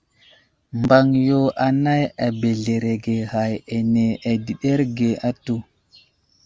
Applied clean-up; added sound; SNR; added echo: none; none; none; none.